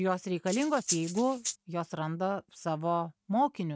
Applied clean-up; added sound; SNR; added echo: neural mask model RNNoise.